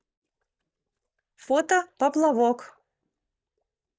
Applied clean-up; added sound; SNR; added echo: neural mask model DeepFilterNet 3.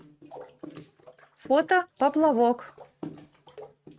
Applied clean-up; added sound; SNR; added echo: neural mask model RNNoise.